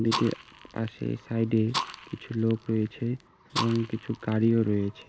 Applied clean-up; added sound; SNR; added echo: none; Fire; 10 dB; none.